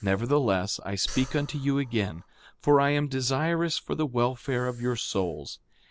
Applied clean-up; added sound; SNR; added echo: none; Breathing; 19 dB; none.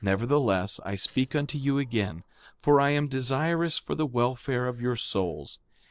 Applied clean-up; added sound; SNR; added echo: neural separator model SepFormer DNS4.